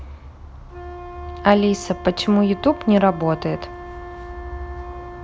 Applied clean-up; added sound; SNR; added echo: none; Wind instrument, woodwind instrument; 15 dB; none.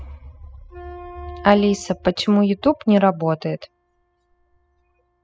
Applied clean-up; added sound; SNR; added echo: classical method spectral subtraction.